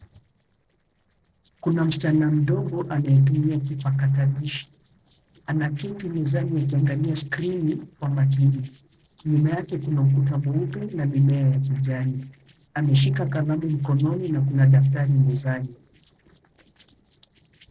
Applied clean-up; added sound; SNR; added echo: neural separator model SepFormer DNS4.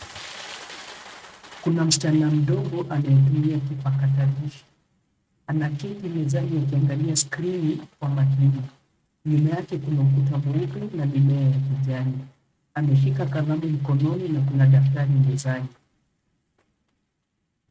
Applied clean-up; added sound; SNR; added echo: neural mask model RNNoise.